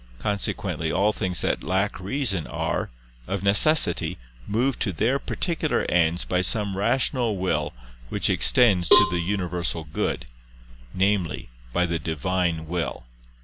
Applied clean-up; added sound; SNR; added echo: none; Cowbell; 1 dB; none.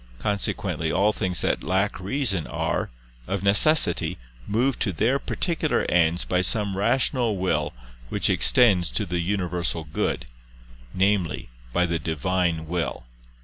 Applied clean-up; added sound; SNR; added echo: none; none; none; none.